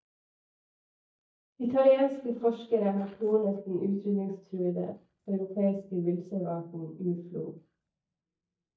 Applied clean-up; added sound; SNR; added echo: neural mask model DeepFilterNet 3.